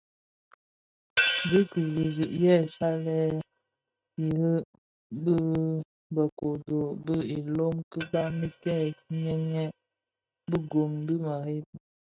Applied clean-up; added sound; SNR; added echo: neural mask model RNNoise.